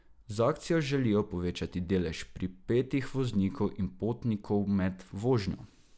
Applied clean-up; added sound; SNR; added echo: none; none; none; none.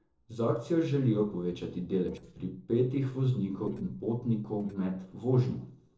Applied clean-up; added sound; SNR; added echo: neural separator model SepFormer DNS4.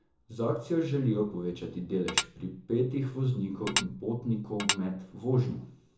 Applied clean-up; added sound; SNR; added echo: none; Tap / Dishes, pots, and pans; 0 dB; reverberation time 0.6 s.